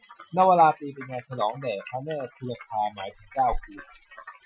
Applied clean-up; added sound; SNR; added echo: classical method Wiener filter.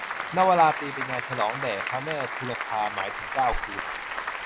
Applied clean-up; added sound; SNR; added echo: none; Applause; 5 dB; none.